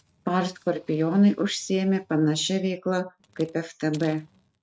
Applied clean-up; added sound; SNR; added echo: neural mask model RNNoise.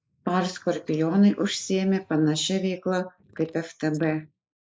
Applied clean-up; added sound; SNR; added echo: neural mask model Resemble Enhance denoiser.